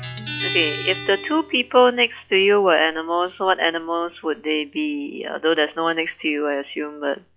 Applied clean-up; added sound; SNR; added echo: classical method log-MMSE.